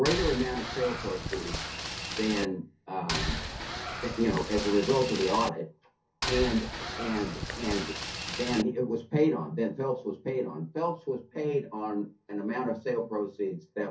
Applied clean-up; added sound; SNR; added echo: none; Boat, Water vehicle; 4 dB; reverberation time 0.3 s.